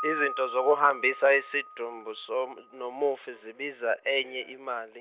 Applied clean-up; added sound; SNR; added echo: none; Piano; 13 dB; none.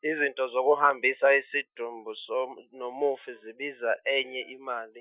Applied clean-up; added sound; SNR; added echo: classical method Wiener filter.